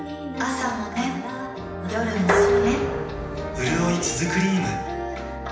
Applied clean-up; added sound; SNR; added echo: none; Dishes, pots, and pans; 0 dB; reverberation time 0.9 s.